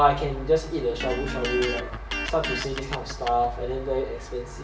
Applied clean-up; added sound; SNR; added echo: none; Electric guitar; 7 dB; reverberation time 0.9 s.